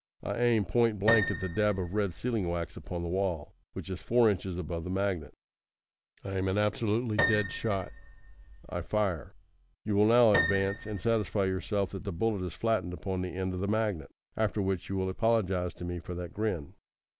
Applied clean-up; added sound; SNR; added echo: none; Piano; 7 dB; none.